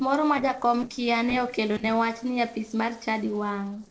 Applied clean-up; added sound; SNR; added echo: neural separator model SepFormer DNS4.